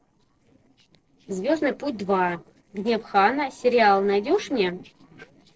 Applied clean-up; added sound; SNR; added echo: neural separator model SepFormer DNS4.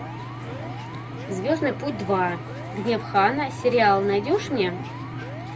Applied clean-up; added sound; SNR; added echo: none; Alarm; 18 dB; none.